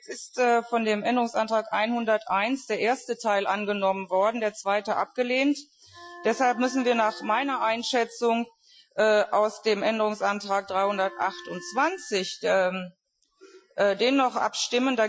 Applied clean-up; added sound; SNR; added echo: classical method Wiener filter.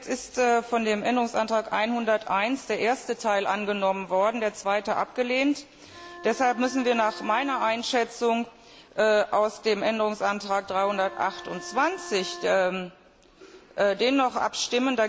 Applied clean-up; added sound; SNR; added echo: none; Bowed string instrument; 17 dB; none.